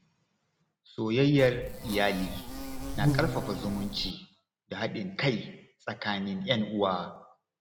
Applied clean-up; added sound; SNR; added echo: none; Insect; 2 dB; none.